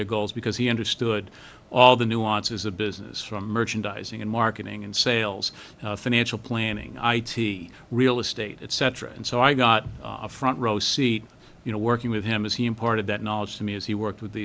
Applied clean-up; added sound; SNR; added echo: none; none; none; none.